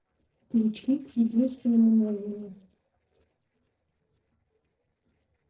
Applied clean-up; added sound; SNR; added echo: neural separator model SepFormer DNS4.